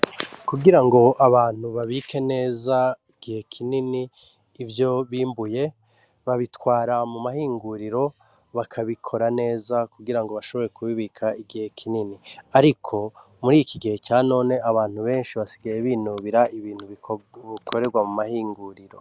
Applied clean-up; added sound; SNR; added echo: none; none; none; none.